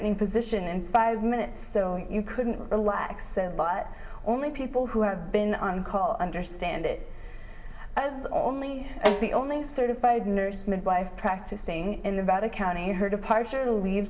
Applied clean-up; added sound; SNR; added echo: none; Snare drum; 6 dB; reverberation time 2.9 s.